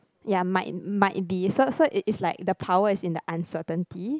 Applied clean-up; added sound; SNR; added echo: none; none; none; none.